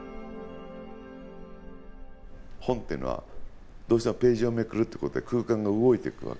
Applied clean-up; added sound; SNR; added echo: none; Engine; 13 dB; none.